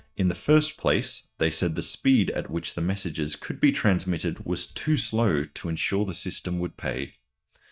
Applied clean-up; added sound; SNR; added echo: neural mask model DeepFilterNet 3.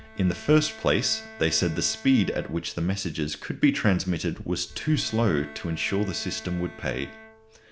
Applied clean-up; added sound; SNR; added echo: none; Bowed string instrument; 20 dB; none.